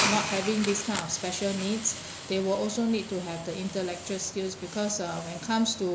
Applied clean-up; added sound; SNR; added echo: none; Hiss; 7 dB; none.